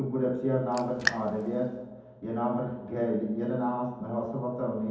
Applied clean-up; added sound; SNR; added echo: none; Raindrop; 6 dB; reverberation time 1.2 s.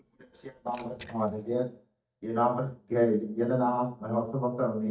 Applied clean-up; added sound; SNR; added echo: neural mask model DeepFilterNet 3.